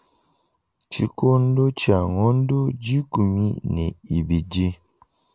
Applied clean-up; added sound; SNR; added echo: none; none; none; none.